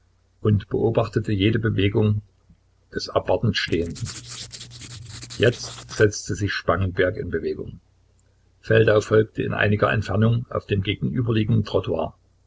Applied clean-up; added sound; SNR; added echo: neural separator model SepFormer DNS4.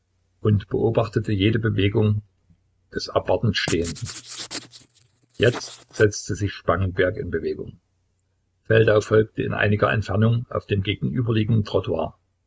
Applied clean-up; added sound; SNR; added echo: neural mask model RNNoise.